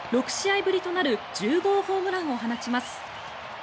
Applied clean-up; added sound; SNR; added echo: none; none; none; none.